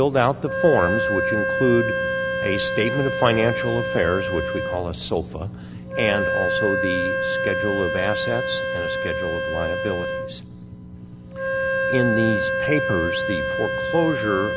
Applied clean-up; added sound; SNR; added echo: none; Wind instrument, woodwind instrument; 0 dB; none.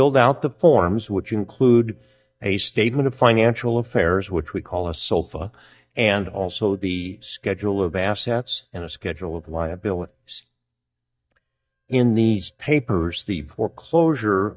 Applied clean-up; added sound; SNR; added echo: neural mask model DeepFilterNet 3.